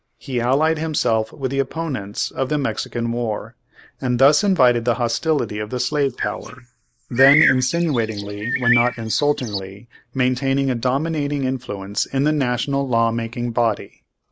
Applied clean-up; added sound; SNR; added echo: neural mask model Resemble Enhance denoiser.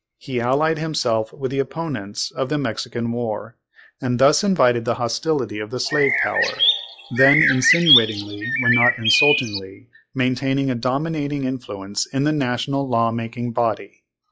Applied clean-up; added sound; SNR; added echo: classical method log-MMSE.